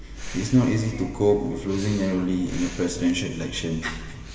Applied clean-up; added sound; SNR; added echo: none; Breathing; 15 dB; reverberation time 2.3 s.